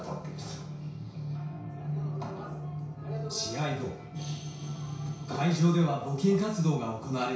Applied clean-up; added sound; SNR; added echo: none; none; none; reverberation time 0.6 s.